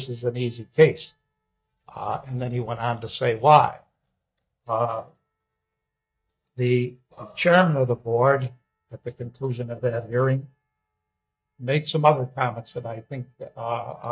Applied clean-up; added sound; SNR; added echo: neural mask model DeepFilterNet 3.